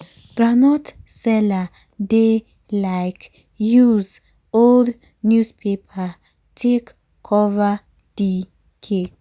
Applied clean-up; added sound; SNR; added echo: none; none; none; none.